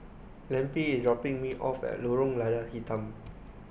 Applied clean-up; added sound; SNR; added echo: none; none; none; none.